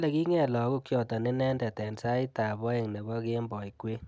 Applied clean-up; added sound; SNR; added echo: none; none; none; none.